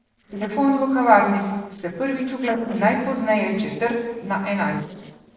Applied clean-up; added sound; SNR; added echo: neural separator model SepFormer DNS4.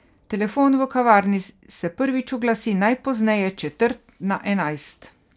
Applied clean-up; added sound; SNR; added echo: none; none; none; none.